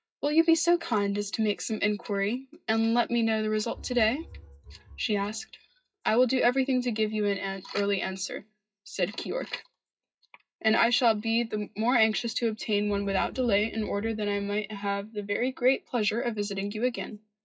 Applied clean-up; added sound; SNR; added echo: classical method WPE with log-MMSE.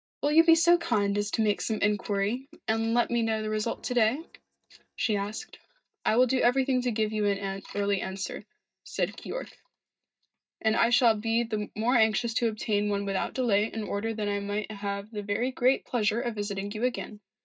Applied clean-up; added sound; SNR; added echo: neural mask model DeepFilterNet 3.